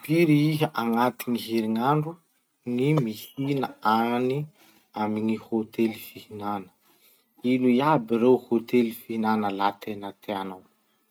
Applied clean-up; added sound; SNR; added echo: none; none; none; none.